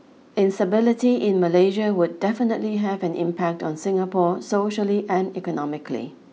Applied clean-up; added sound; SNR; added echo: none; none; none; none.